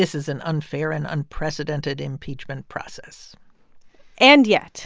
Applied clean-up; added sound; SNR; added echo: none; none; none; none.